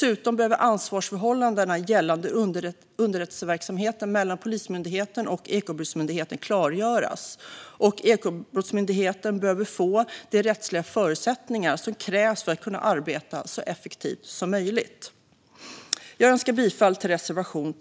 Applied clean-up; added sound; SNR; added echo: none; none; none; none.